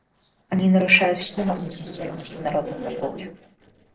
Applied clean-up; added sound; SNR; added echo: neural separator model SepFormer DNS4.